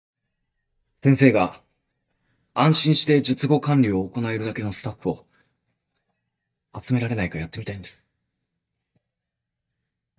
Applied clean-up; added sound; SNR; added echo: neural mask model DeepFilterNet 3.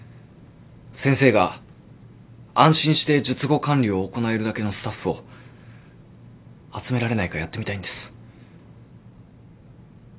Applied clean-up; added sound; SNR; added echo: none; none; none; none.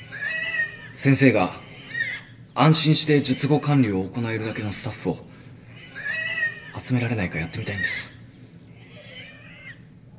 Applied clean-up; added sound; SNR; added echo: none; Livestock, farm animals, working animals; 10 dB; reverberation time 2.8 s.